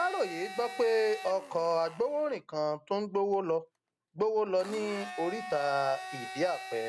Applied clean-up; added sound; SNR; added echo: none; Domestic sounds, home sounds; 13 dB; none.